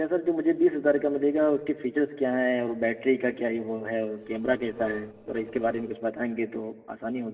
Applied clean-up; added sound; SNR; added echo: neural separator model SepFormer DNS4.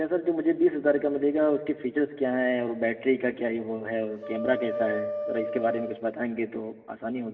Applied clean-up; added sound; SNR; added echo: none; Wind instrument, woodwind instrument; 7 dB; reverberation time 2.4 s.